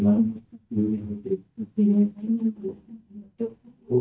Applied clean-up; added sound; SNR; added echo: neural mask model DeepFilterNet 3.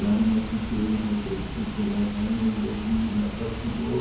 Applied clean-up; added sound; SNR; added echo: none; Water; 8 dB; reverberation time 0.9 s.